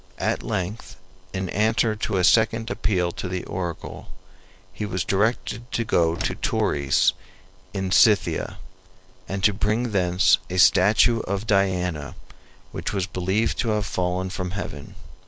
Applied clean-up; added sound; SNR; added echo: none; Slam; 15 dB; none.